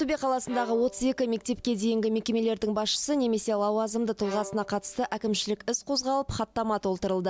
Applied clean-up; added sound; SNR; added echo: none; Bowed string instrument; 18 dB; none.